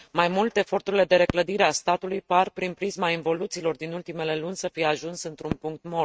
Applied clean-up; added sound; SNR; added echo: neural mask model RNNoise.